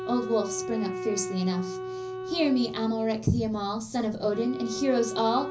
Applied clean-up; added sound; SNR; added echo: none; Wind instrument, woodwind instrument; 8 dB; reverberation time 0.5 s.